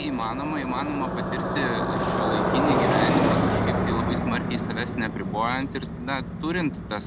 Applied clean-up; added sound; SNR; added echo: none; Motorcycle; -4 dB; none.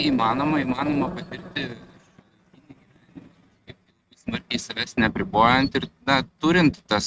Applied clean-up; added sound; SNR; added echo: neural mask model RNNoise.